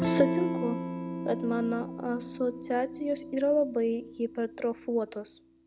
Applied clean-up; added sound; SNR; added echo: none; Electric guitar / Strum; 5 dB; none.